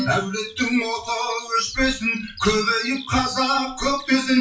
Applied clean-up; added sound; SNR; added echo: classical method WPE with log-MMSE.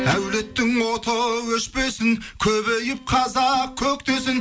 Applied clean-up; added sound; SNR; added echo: none; none; none; none.